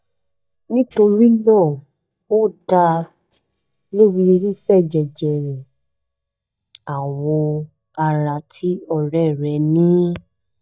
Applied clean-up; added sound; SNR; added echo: neural mask model DeepFilterNet 3.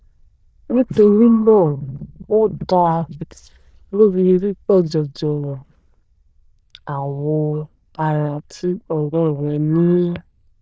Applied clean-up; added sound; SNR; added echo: neural diffusion model UNIVERSE++.